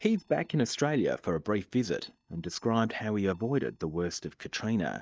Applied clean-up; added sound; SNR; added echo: neural mask model DeepFilterNet 3.